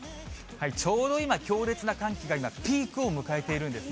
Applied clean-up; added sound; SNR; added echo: none; none; none; none.